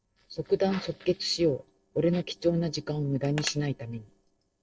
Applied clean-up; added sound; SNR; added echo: neural separator model SepFormer DNS4.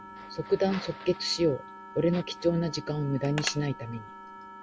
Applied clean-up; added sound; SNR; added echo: none; Wind instrument, woodwind instrument + Telephone; 14 dB; none.